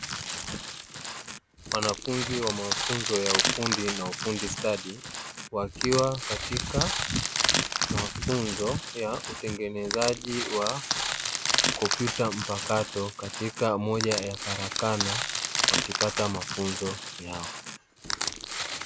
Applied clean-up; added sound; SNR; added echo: none; Crushing; 0 dB; none.